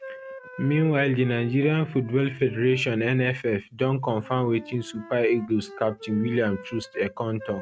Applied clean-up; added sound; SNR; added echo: neural mask model RNNoise.